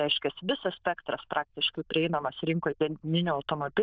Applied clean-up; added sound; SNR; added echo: neural diffusion model UNIVERSE++.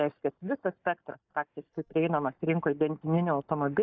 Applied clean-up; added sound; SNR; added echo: neural mask model DeepFilterNet 3.